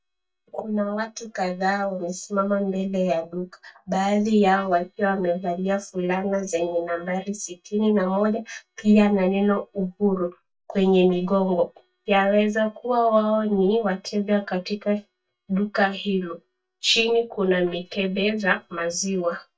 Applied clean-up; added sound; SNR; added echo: neural mask model DeepFilterNet 3.